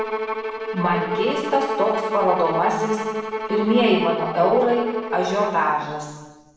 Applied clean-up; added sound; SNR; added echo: none; Bowed string instrument; 5 dB; reverberation time 1.1 s.